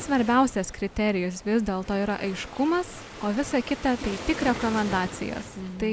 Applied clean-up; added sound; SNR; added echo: none; Waves, surf; 13 dB; none.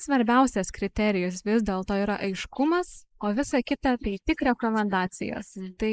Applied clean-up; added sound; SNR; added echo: neural mask model Resemble Enhance denoiser.